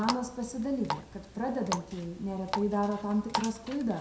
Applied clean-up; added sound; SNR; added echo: none; Water tap, faucet; 7 dB; reverberation time 0.6 s.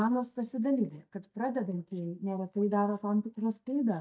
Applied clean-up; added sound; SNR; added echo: neural mask model DeepFilterNet 3.